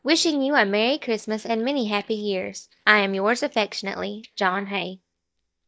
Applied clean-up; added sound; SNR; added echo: neural mask model DeepFilterNet 3.